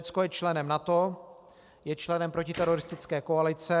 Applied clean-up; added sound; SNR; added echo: none; Tools; 16 dB; none.